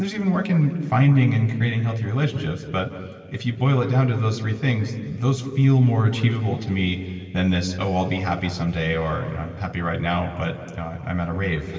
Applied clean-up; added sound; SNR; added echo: none; none; none; reverberation time 2.4 s.